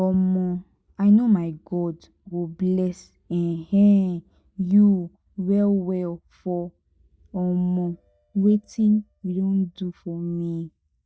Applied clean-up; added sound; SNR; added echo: neural mask model DeepFilterNet 3.